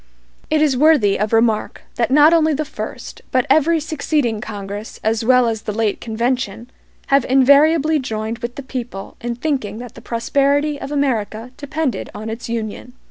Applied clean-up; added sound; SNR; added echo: none; none; none; none.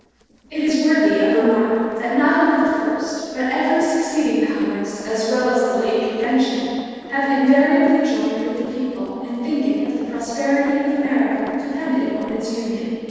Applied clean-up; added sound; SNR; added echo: neural separator model SepFormer DNS4.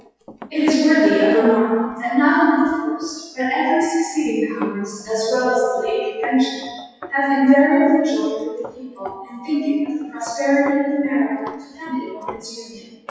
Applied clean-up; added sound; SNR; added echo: classical method WPE with log-MMSE.